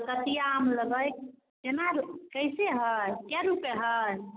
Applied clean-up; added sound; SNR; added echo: none; none; none; none.